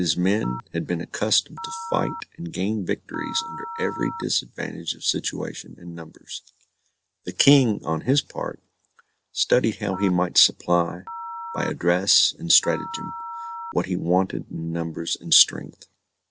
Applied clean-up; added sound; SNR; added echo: none; Telephone; 11 dB; none.